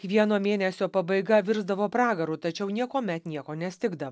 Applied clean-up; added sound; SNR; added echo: none; none; none; none.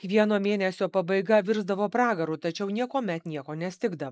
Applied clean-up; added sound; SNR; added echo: neural mask model Resemble Enhance denoiser.